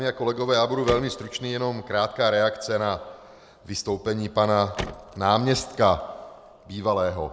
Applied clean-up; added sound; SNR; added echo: none; Car; 17 dB; none.